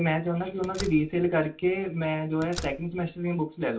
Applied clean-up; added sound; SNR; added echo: none; Slam; 15 dB; reverberation time 0.2 s.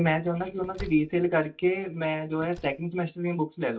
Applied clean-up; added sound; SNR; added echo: neural mask model DeepFilterNet 3.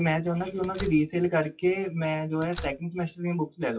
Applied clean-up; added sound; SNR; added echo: classical method WPE with log-MMSE.